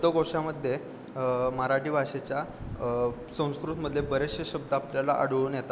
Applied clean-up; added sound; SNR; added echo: none; Fixed-wing aircraft, airplane; 17 dB; none.